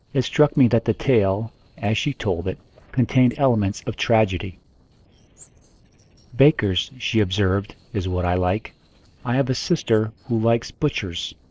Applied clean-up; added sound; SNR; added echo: neural separator model SepFormer DNS4.